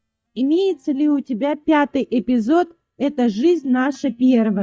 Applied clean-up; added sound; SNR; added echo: neural mask model DeepFilterNet 3.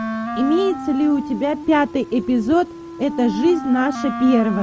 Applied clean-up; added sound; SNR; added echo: none; Wind instrument, woodwind instrument; 9 dB; none.